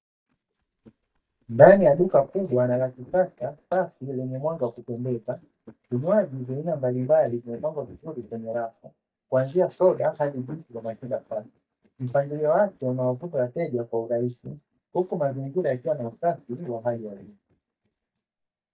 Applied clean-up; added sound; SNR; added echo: neural mask model DeepFilterNet 3.